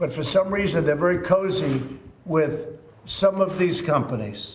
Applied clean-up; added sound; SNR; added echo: none; none; none; none.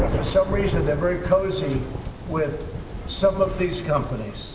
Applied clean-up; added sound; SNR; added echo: none; Thunder; 5 dB; reverberation time 2.5 s.